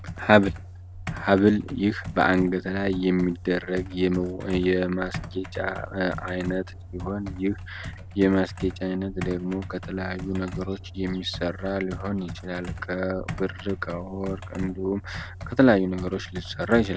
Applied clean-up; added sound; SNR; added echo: none; Computer keyboard; 11 dB; none.